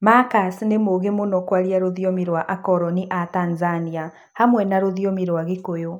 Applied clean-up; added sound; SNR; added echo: none; none; none; none.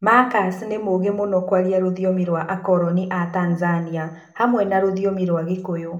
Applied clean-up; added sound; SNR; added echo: none; none; none; reverberation time 0.5 s.